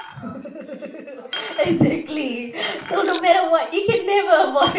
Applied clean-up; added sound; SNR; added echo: none; Coin (dropping); 16 dB; reverberation time 0.4 s.